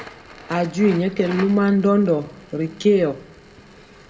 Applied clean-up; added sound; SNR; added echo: none; Crackle; 19 dB; reverberation time 1.7 s.